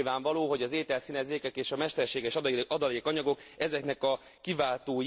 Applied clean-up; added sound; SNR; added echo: none; none; none; none.